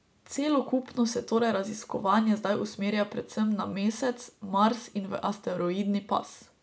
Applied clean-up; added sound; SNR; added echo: none; none; none; none.